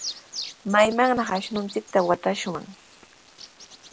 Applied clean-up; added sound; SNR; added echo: none; Bird vocalization, bird call, bird song; 15 dB; none.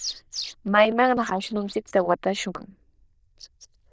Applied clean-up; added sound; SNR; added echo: neural diffusion model UNIVERSE++.